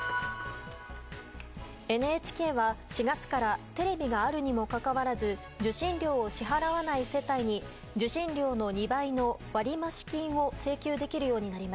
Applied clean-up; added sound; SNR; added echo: none; none; none; none.